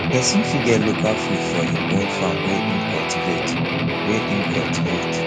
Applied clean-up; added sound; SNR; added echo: none; Guitar; -2 dB; none.